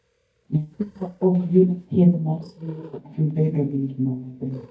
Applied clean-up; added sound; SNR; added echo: neural mask model DeepFilterNet 3.